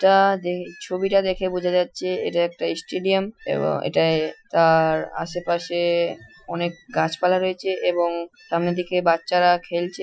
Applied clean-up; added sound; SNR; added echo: classical method Wiener filter.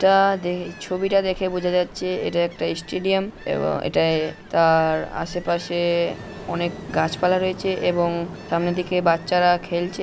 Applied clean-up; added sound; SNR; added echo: none; Ocean; 16 dB; none.